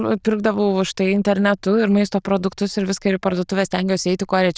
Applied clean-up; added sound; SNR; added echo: neural diffusion model UNIVERSE++.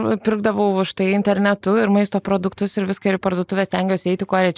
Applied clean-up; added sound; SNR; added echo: neural mask model Resemble Enhance denoiser.